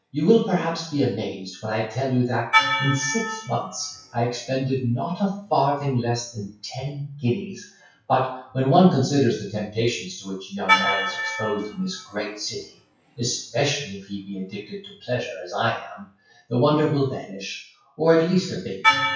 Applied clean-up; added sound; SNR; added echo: classical method WPE with log-MMSE.